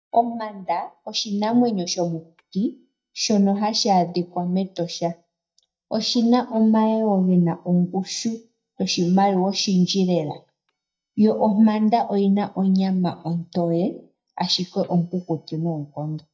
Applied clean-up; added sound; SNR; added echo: neural mask model DeepFilterNet 3.